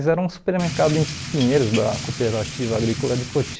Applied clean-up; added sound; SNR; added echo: none; Drip / Rain; 9 dB; none.